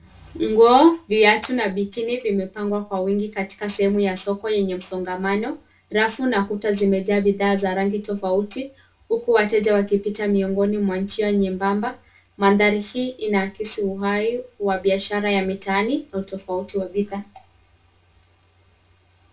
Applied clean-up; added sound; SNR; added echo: none; Clapping; 18 dB; reverberation time 0.2 s.